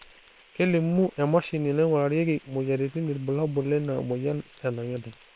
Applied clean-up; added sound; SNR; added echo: neural separator model SepFormer WHAM!.